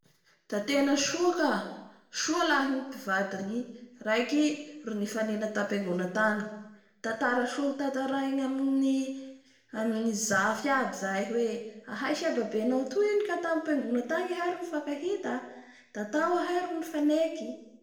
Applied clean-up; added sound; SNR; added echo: none; none; none; reverberation time 0.8 s.